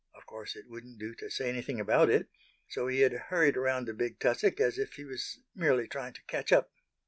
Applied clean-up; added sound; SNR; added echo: none; none; none; none.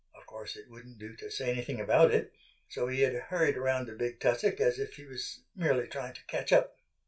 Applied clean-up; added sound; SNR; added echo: none; none; none; reverberation time 0.2 s.